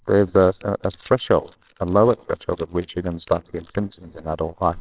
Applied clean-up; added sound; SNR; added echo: neural separator model SepFormer WHAMR!.